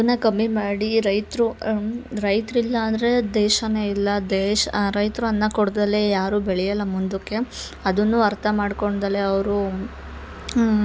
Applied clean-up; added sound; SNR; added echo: none; none; none; none.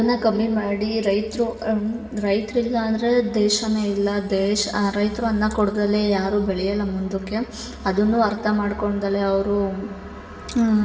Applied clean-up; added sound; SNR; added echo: none; none; none; reverberation time 2.4 s.